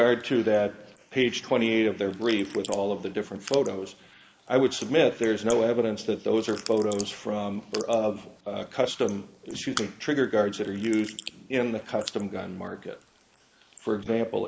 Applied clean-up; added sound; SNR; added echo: neural mask model Resemble Enhance denoiser.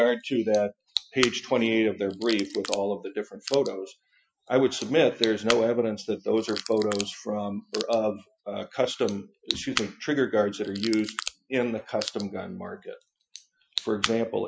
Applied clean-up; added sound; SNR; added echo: classical method Wiener filter.